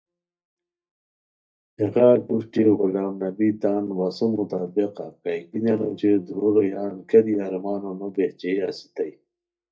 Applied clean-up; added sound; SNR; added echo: neural mask model DeepFilterNet 3.